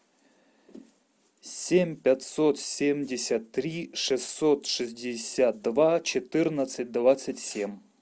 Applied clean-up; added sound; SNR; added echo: none; none; none; none.